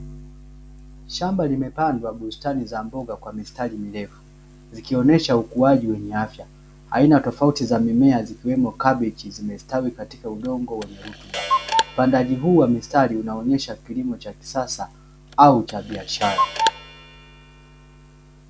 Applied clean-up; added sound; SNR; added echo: none; Clock; 6 dB; none.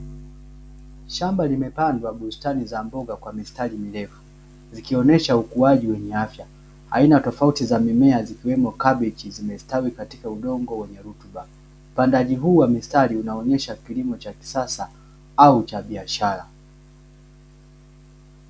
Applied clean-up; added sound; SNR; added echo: none; none; none; none.